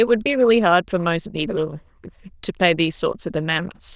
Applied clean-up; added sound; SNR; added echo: neural diffusion model UNIVERSE++.